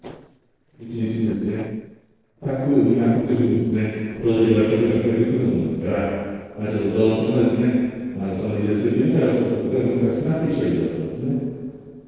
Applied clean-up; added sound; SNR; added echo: neural separator model SepFormer DNS4.